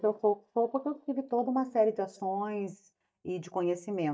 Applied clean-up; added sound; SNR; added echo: neural mask model DeepFilterNet 3.